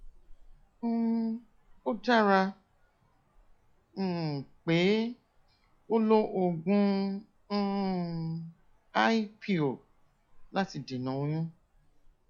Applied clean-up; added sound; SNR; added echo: classical method log-MMSE.